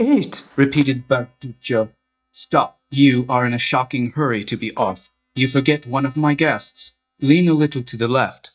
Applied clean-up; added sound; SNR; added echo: neural mask model DeepFilterNet 3.